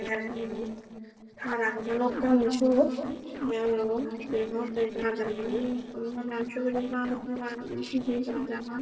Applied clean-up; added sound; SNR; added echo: neural separator model SepFormer DNS4.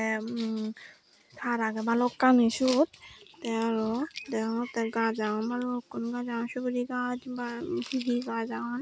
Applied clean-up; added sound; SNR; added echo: none; none; none; none.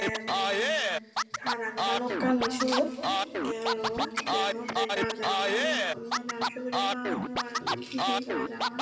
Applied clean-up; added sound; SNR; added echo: none; Scratching (performance technique); -3 dB; reverberation time 2.7 s.